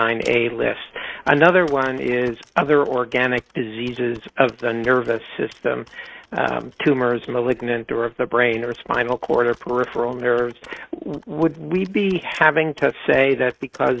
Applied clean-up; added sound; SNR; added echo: neural mask model RNNoise.